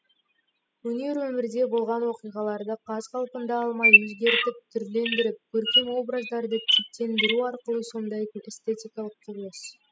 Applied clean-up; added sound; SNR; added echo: classical method spectral subtraction.